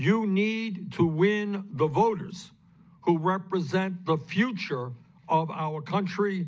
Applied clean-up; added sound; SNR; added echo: none; none; none; none.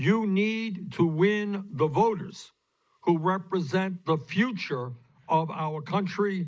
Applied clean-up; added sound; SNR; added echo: neural mask model Resemble Enhance denoiser.